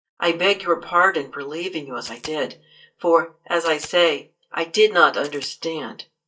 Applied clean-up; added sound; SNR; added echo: neural mask model DeepFilterNet 3.